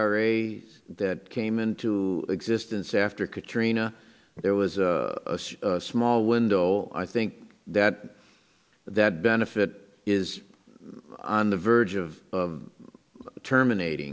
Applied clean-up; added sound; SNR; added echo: none; none; none; none.